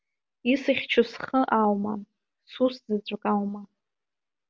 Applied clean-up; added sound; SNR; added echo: none; none; none; none.